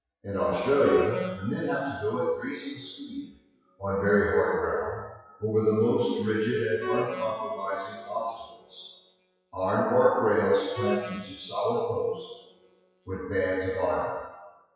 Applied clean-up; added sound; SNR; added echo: classical method WPE with log-MMSE.